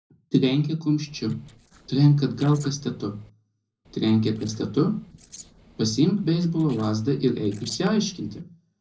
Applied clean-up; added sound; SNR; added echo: neural separator model SepFormer DNS4.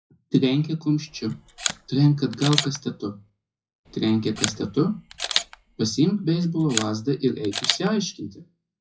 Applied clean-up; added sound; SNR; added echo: classical method WPE with log-MMSE.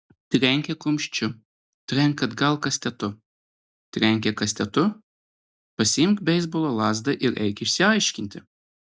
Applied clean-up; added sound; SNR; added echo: none; none; none; none.